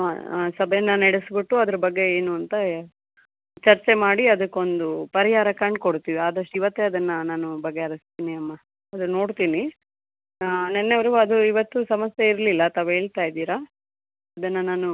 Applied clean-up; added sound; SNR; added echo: none; none; none; none.